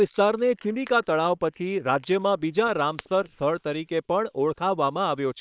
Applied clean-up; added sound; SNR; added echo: neural separator model SepFormer WHAM!.